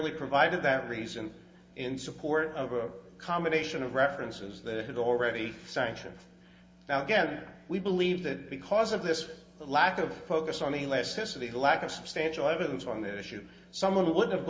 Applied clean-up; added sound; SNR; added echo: none; none; none; reverberation time 2.8 s.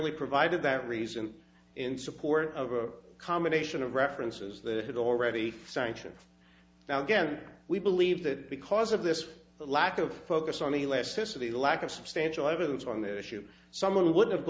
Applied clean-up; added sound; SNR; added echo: none; none; none; none.